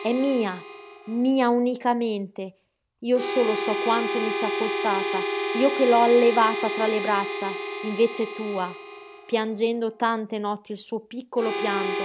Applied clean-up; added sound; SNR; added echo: none; Harmonica; 6 dB; none.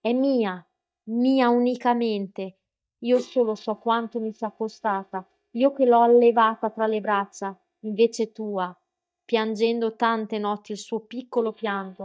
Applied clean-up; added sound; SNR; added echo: neural mask model DeepFilterNet 3.